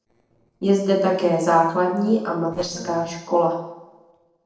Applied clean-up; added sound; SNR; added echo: neural separator model SepFormer DNS4.